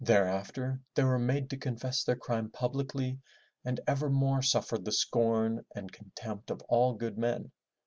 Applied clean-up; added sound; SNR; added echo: none; none; none; none.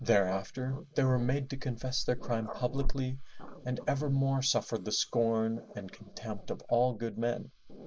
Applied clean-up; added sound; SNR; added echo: neural mask model Resemble Enhance denoiser.